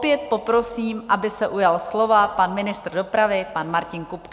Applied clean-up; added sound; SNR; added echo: none; none; none; none.